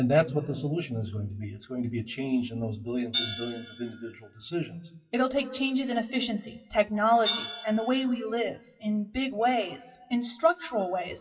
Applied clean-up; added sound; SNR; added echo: classical method WPE with log-MMSE.